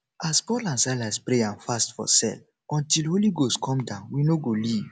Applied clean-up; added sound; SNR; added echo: none; none; none; none.